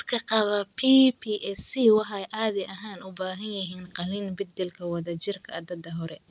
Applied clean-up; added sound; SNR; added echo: none; none; none; none.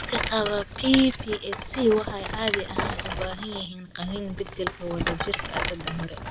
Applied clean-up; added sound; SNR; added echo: none; Rattle; 4 dB; none.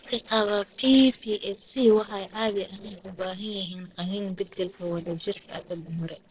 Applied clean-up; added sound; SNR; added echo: neural separator model SepFormer DNS4.